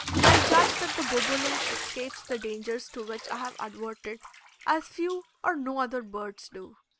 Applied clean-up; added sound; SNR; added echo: none; Bathtub (filling or washing) / Splash, splatter; -1 dB; none.